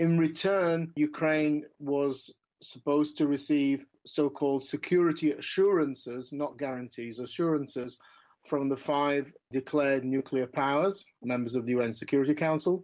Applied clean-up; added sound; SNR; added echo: none; none; none; none.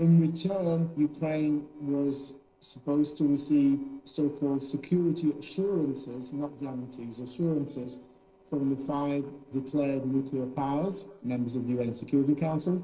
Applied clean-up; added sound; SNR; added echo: neural separator model SepFormer DNS4.